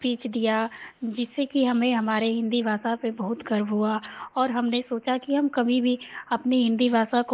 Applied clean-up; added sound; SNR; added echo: neural mask model Resemble Enhance denoiser.